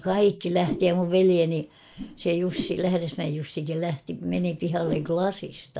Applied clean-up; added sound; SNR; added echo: neural mask model Resemble Enhance denoiser.